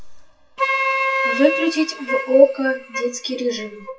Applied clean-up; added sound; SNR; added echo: classical method WPE with log-MMSE.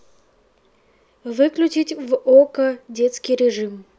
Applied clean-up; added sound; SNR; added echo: none; none; none; none.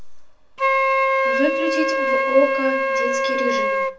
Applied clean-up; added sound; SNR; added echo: none; Wind instrument, woodwind instrument; -5 dB; reverberation time 0.3 s.